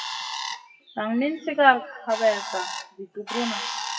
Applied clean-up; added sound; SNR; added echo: classical method WPE with log-MMSE.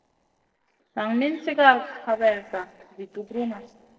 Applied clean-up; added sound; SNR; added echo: neural separator model SepFormer DNS4.